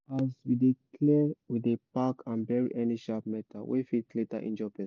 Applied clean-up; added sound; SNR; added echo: none; none; none; none.